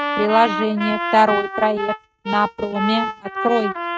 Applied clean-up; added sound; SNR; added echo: neural mask model RNNoise.